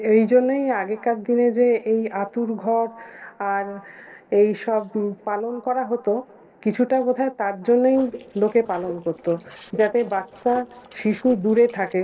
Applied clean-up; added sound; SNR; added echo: neural separator model SepFormer DNS4.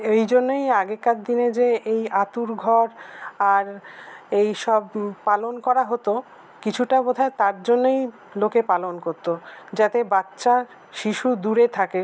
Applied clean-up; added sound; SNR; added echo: none; none; none; none.